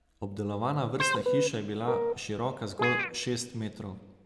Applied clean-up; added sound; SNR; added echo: none; Guitar; -2 dB; none.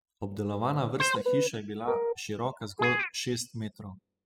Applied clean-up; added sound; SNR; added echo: classical method spectral subtraction.